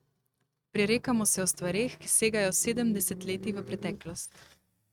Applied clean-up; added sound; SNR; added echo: neural mask model RNNoise.